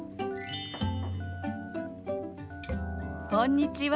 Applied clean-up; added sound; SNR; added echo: none; Telephone; 18 dB; none.